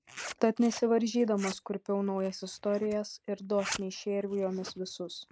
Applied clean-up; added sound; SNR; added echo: neural mask model Resemble Enhance denoiser.